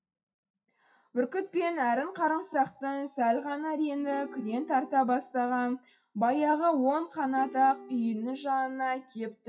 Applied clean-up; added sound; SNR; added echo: classical method WPE with log-MMSE.